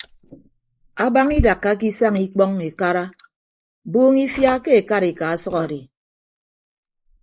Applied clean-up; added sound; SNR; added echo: neural mask model Resemble Enhance denoiser.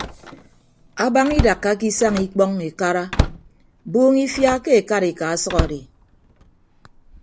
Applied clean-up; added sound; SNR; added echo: none; Slam; 8 dB; none.